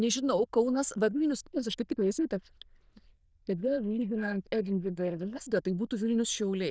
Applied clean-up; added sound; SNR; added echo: neural diffusion model UNIVERSE++.